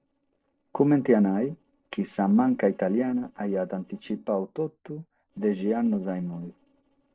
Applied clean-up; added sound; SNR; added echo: neural separator model SepFormer DNS4.